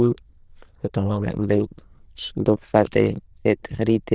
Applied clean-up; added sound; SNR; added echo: neural diffusion model UNIVERSE++.